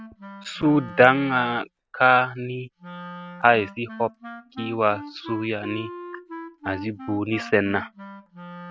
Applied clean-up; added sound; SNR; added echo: none; Wind instrument, woodwind instrument; 16 dB; none.